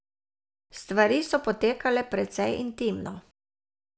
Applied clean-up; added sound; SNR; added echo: none; none; none; none.